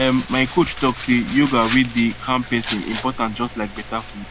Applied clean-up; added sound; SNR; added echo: none; Domestic sounds, home sounds; 9 dB; none.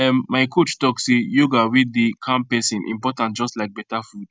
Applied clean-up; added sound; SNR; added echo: none; none; none; none.